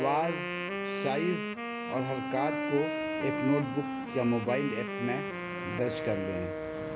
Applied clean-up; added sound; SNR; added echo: none; Wind instrument, woodwind instrument; 2 dB; none.